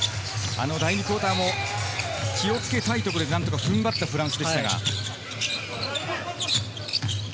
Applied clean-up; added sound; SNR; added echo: none; none; none; none.